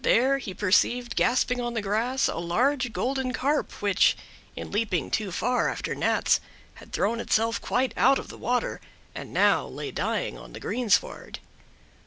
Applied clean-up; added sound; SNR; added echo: none; none; none; none.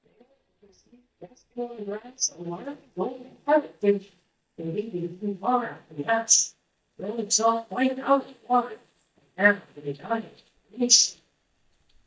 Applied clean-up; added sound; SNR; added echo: neural mask model DeepFilterNet 3.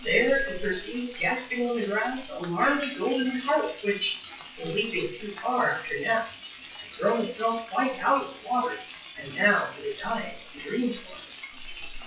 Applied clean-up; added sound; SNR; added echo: classical method WPE with log-MMSE.